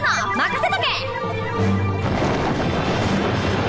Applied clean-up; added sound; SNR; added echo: none; Bird vocalization, bird call, bird song; 20 dB; none.